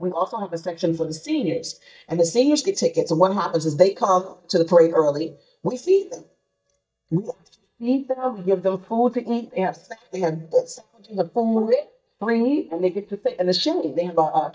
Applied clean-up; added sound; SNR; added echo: neural mask model DeepFilterNet 3.